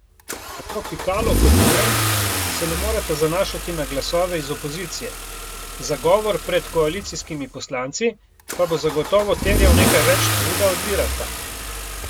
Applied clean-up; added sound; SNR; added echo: none; Engine starting / Accelerating, revving, vroom / Car; -1 dB; none.